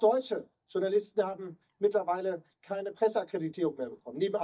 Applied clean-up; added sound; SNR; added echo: neural mask model DeepFilterNet 3.